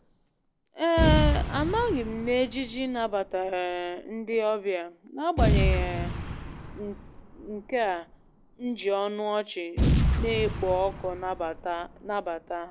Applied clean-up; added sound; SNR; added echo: none; Boom; 1 dB; none.